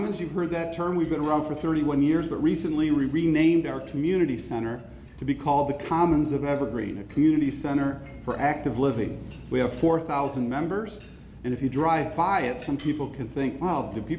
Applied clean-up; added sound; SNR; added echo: none; none; none; none.